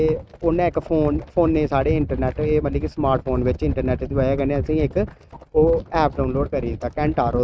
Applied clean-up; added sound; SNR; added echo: neural mask model RNNoise.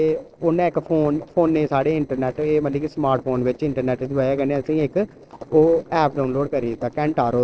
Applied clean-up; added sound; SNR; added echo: neural separator model SepFormer DNS4.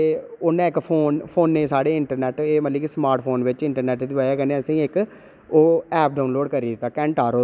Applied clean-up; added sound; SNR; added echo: none; none; none; none.